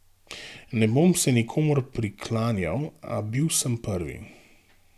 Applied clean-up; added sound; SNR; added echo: none; none; none; none.